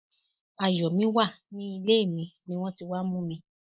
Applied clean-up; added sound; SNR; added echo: neural mask model Resemble Enhance denoiser.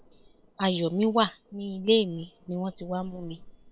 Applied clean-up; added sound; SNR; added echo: neural separator model SepFormer WHAM!.